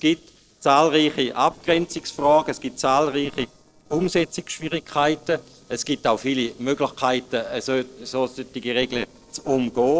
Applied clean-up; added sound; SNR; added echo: neural separator model SepFormer DNS4.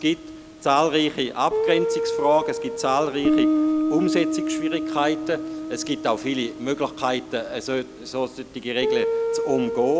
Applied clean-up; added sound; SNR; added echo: none; Guitar; 2 dB; none.